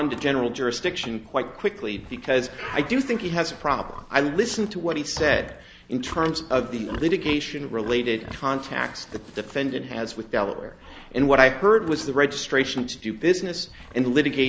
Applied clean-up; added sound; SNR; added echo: none; Livestock, farm animals, working animals; 18 dB; none.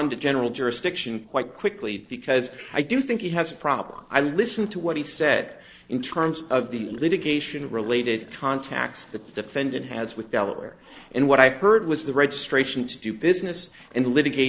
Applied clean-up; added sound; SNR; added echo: neural separator model SepFormer DNS4.